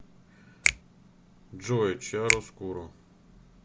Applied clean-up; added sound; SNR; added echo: none; Finger snapping; -1 dB; none.